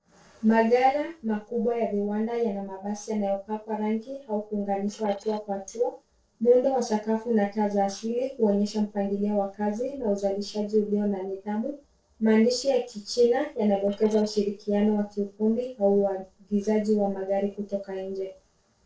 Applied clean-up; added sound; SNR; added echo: neural separator model SepFormer DNS4.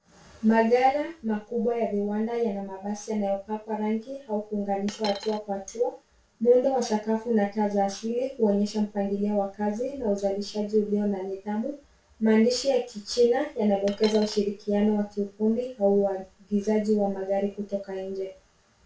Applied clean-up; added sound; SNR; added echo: none; Coin (dropping); 12 dB; reverberation time 0.3 s.